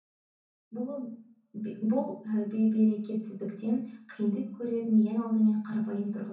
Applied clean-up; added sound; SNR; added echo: none; none; none; reverberation time 0.6 s.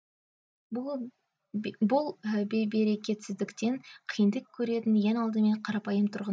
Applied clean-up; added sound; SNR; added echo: none; none; none; none.